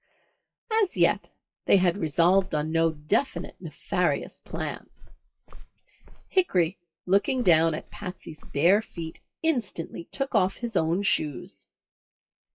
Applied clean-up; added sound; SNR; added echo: classical method WPE with log-MMSE.